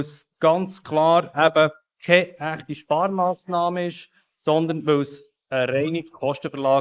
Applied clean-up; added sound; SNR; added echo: neural mask model Resemble Enhance denoiser.